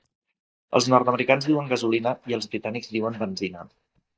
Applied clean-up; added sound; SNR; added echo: neural mask model DeepFilterNet 3.